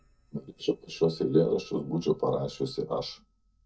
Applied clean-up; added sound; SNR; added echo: neural mask model DeepFilterNet 3.